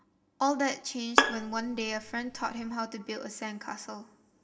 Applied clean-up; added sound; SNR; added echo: none; Bowed string instrument; -3 dB; reverberation time 1.5 s.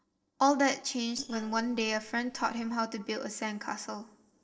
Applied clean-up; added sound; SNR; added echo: neural separator model SepFormer DNS4.